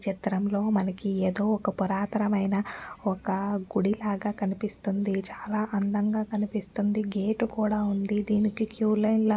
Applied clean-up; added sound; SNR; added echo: none; none; none; none.